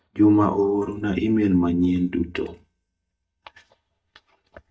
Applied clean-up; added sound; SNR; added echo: neural mask model DeepFilterNet 3.